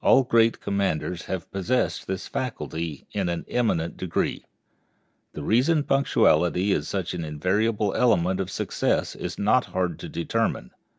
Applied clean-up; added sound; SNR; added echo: none; none; none; none.